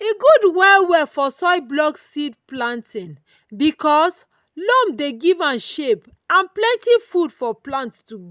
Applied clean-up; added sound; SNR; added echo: none; none; none; none.